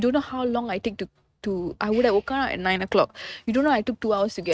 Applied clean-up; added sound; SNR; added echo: neural mask model RNNoise.